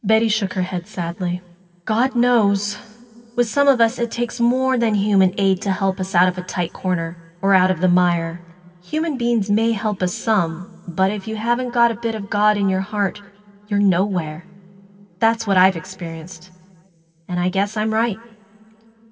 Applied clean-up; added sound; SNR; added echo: none; none; none; reverberation time 2.8 s.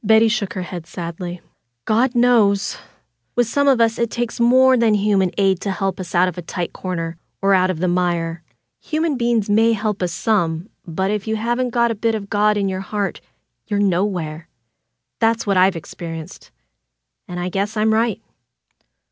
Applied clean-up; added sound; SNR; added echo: none; none; none; none.